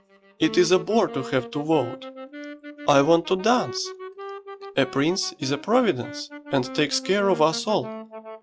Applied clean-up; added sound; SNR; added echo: classical method log-MMSE.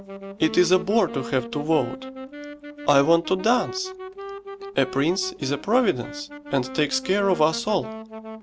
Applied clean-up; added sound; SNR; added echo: none; Wind instrument, woodwind instrument; 12 dB; none.